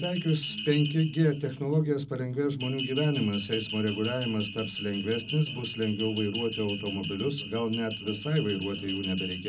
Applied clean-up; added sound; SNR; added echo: none; Bell; 6 dB; reverberation time 0.4 s.